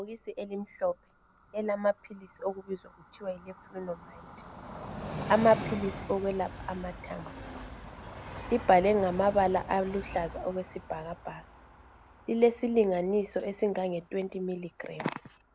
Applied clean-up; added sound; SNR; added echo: none; Tambourine + Train; 13 dB; none.